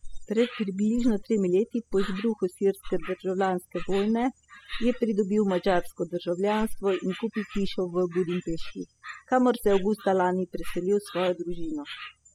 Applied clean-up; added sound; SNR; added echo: classical method spectral subtraction.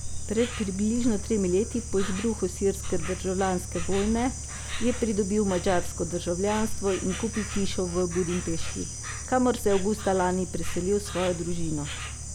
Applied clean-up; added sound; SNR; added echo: none; Insect; 5 dB; none.